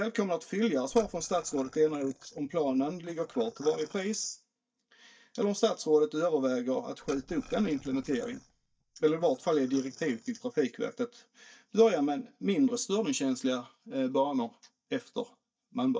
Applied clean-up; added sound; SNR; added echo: neural mask model DeepFilterNet 3.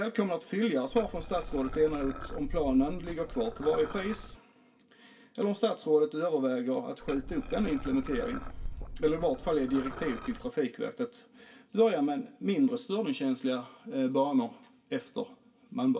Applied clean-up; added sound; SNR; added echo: none; Liquid; 9 dB; reverberation time 0.1 s.